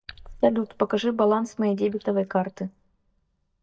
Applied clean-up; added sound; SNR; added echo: neural mask model DeepFilterNet 3.